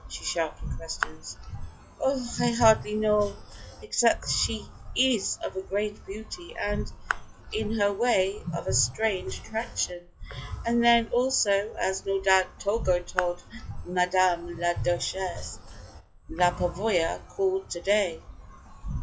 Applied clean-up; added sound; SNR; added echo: classical method log-MMSE.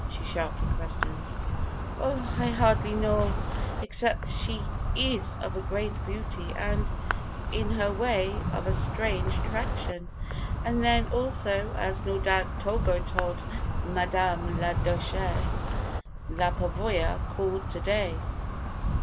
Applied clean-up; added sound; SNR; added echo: none; Insect; -1 dB; none.